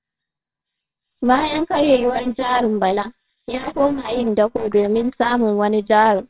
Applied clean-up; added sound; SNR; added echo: neural separator model SepFormer WHAMR!.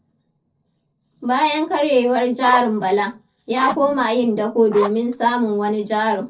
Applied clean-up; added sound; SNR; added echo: neural separator model SepFormer DNS4.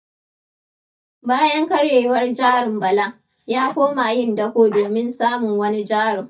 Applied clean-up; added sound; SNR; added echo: neural mask model DeepFilterNet 3.